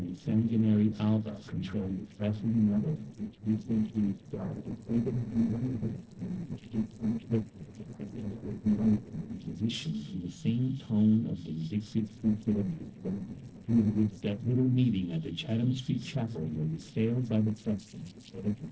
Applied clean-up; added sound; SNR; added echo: neural separator model SepFormer DNS4.